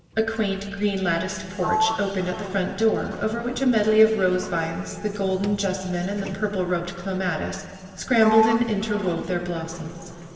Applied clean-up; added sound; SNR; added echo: none; Sliding door; 10 dB; reverberation time 2.6 s.